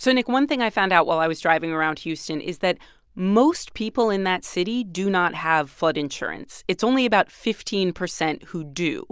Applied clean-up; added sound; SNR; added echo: none; none; none; none.